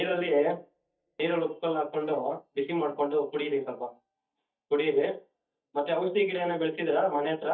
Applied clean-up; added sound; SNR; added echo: neural mask model DeepFilterNet 3.